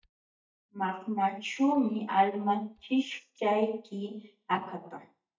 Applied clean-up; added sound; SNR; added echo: neural mask model DeepFilterNet 3.